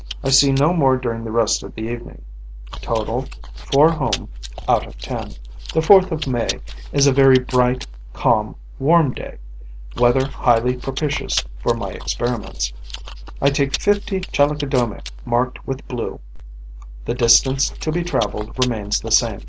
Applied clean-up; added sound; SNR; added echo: none; Chewing, mastication; 10 dB; none.